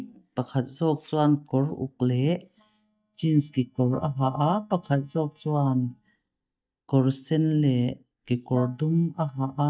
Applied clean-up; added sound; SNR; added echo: neural mask model DeepFilterNet 3.